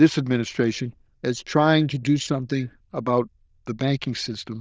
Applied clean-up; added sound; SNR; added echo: neural diffusion model UNIVERSE++.